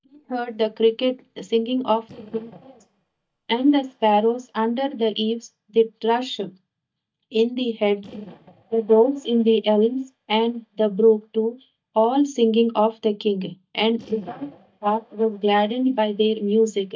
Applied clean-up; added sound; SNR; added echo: neural mask model DeepFilterNet 3.